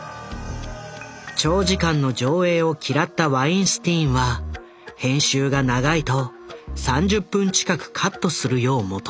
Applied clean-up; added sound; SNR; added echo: none; none; none; none.